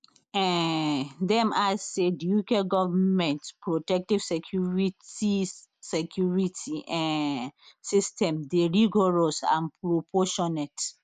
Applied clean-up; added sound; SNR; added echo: none; none; none; none.